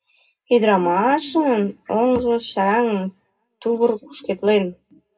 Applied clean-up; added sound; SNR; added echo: none; none; none; reverberation time 0.2 s.